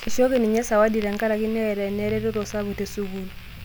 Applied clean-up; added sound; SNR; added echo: none; Fire; 15 dB; none.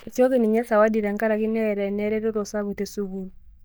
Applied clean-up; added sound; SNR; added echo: neural mask model DeepFilterNet 3.